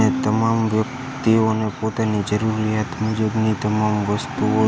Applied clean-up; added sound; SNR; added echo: none; Bowed string instrument; 12 dB; none.